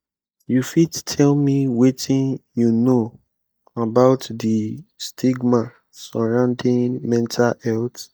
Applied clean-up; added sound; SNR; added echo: neural mask model DeepFilterNet 3.